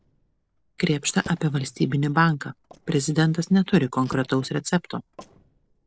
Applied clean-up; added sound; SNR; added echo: neural separator model SepFormer DNS4.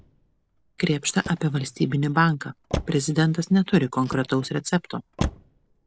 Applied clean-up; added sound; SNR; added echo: none; Motor vehicle (road); 12 dB; none.